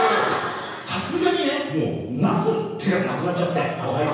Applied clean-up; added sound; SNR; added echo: none; none; none; reverberation time 1.0 s.